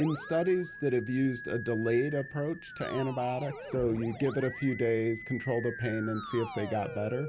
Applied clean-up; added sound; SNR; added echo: none; Musical instrument; 12 dB; none.